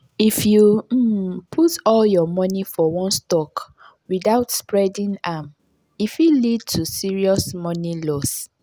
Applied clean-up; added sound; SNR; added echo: none; none; none; none.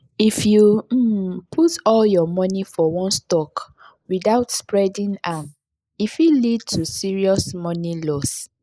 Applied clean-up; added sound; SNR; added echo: neural mask model Resemble Enhance denoiser.